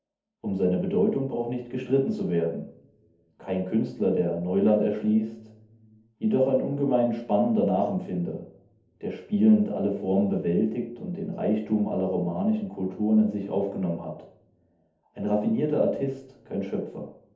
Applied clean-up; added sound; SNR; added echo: none; none; none; reverberation time 0.6 s.